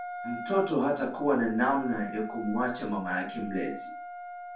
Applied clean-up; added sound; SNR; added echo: none; Wind instrument, woodwind instrument; 11 dB; reverberation time 0.3 s.